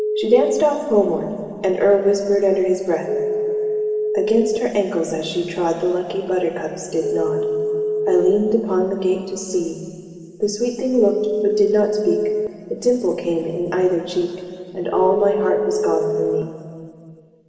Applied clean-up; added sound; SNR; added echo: none; Telephone; 5 dB; reverberation time 2.7 s.